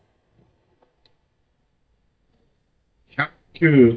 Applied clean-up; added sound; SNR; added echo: neural mask model DeepFilterNet 3.